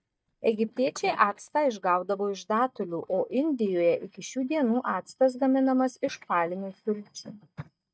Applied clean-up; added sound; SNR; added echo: neural mask model DeepFilterNet 3.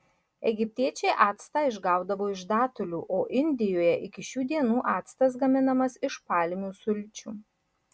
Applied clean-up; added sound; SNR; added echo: none; none; none; none.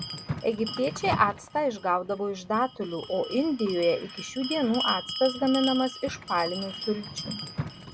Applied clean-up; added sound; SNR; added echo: none; Bell; 9 dB; none.